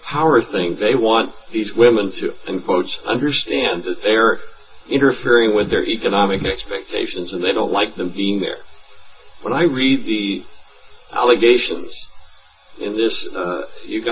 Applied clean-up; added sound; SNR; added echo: none; none; none; reverberation time 0.2 s.